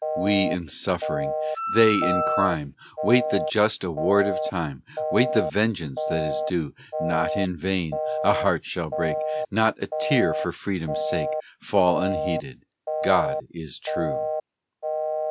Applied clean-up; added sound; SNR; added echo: none; Wind instrument, woodwind instrument + Telephone; 2 dB; none.